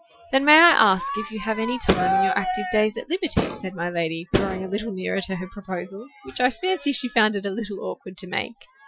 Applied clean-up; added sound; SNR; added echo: classical method Wiener filter.